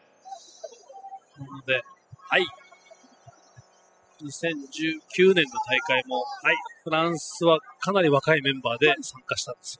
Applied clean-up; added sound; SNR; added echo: classical method spectral subtraction.